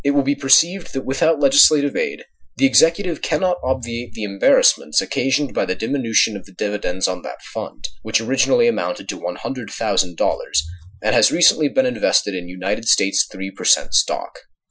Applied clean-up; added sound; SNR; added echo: classical method Wiener filter.